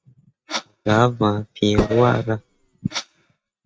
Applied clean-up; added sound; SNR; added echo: neural mask model RNNoise.